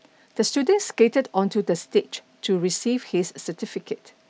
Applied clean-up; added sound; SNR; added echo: none; none; none; none.